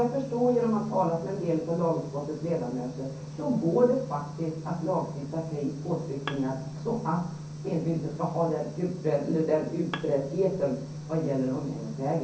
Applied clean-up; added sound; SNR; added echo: none; Bowed string instrument; 18 dB; reverberation time 0.6 s.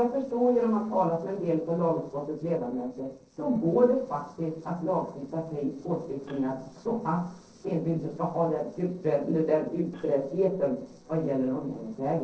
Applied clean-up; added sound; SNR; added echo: neural separator model SepFormer DNS4.